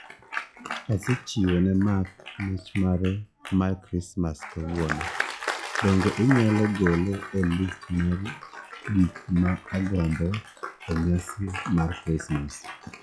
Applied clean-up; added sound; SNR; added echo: classical method log-MMSE.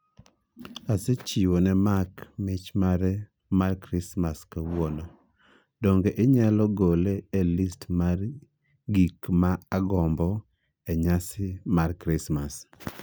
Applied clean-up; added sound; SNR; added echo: none; none; none; none.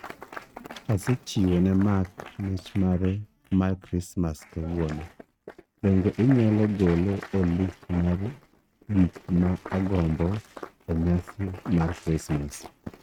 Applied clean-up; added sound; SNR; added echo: neural mask model RNNoise.